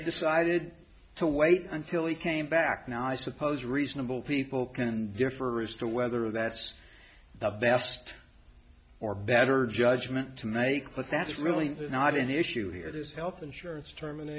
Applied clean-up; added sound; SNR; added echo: none; none; none; none.